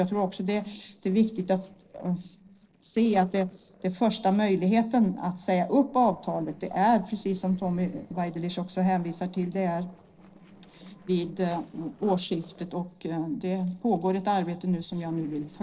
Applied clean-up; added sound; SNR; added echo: neural separator model SepFormer DNS4.